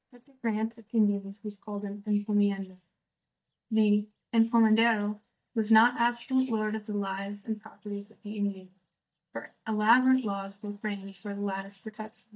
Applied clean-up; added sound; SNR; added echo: neural mask model DeepFilterNet 3.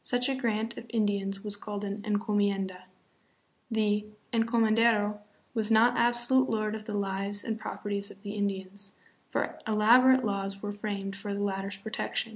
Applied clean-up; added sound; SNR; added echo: none; none; none; none.